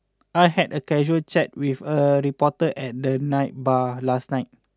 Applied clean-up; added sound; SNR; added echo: none; none; none; none.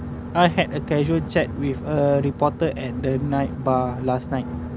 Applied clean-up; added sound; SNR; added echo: none; Boat, Water vehicle; 8 dB; none.